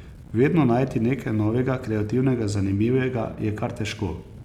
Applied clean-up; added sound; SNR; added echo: none; Engine starting; 19 dB; none.